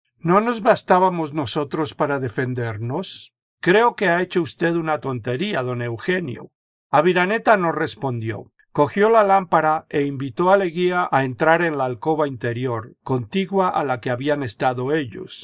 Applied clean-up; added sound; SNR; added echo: neural mask model Resemble Enhance denoiser.